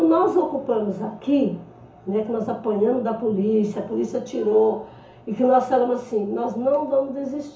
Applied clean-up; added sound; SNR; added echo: none; none; none; reverberation time 0.7 s.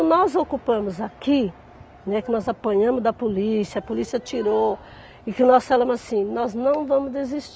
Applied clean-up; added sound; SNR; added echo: none; none; none; none.